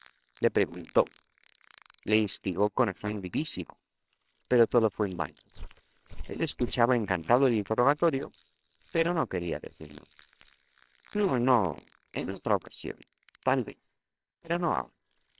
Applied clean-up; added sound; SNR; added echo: neural separator model SepFormer WHAMR!.